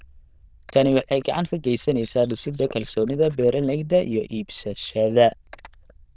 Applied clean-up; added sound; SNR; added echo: neural diffusion model UNIVERSE++.